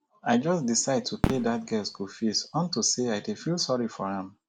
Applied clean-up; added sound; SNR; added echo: none; Fireworks; 8 dB; none.